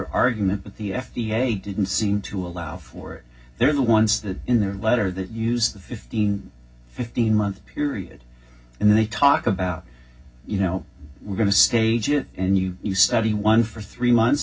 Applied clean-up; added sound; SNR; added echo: none; none; none; reverberation time 0.4 s.